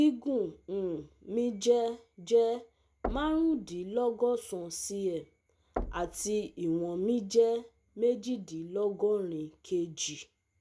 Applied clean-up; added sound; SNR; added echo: none; Knock; 13 dB; none.